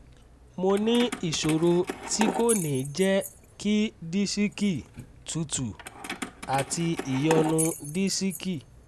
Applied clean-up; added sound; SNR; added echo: none; Keys jangling; 6 dB; none.